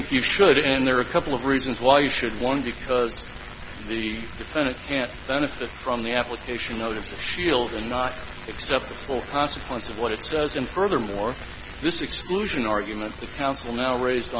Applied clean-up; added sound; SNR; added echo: none; none; none; none.